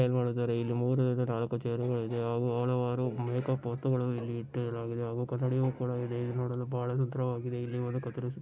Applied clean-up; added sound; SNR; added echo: none; none; none; none.